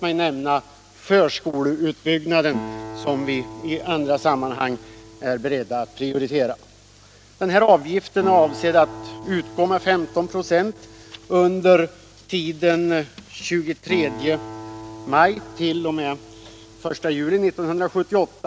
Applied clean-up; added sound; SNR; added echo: none; Acoustic guitar; 17 dB; none.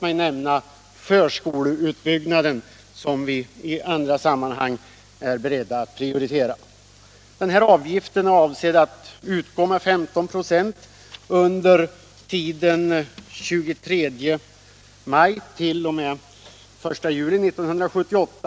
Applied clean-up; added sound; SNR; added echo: none; none; none; none.